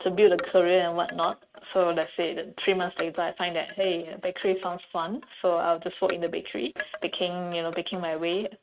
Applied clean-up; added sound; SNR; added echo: neural mask model RNNoise.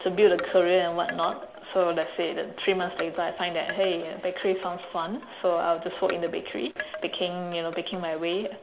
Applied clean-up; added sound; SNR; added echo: none; Wind chime; 15 dB; none.